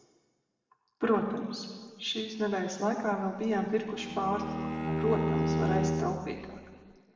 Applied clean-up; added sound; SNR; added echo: none; Bowed string instrument; 0 dB; reverberation time 1.8 s.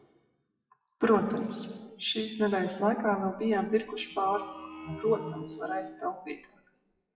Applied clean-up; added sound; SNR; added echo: classical method WPE with log-MMSE.